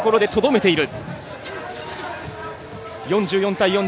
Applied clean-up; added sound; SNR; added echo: none; none; none; none.